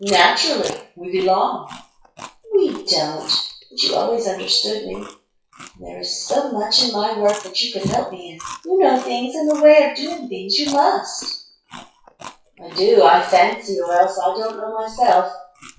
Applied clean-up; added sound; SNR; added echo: classical method WPE with log-MMSE.